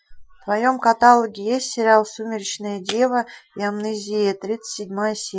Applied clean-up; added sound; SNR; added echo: classical method Wiener filter.